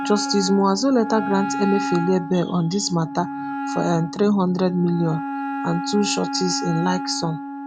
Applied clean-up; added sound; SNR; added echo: none; Wind instrument, woodwind instrument; 6 dB; none.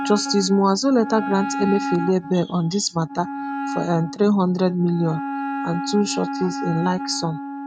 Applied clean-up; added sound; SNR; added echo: neural mask model RNNoise.